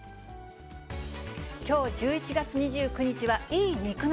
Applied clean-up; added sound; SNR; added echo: none; none; none; none.